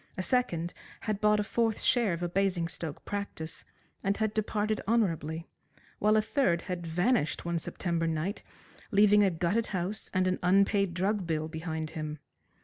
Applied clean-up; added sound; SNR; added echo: none; none; none; none.